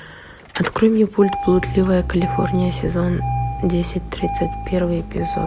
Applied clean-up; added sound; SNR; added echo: none; Engine starting; 6 dB; none.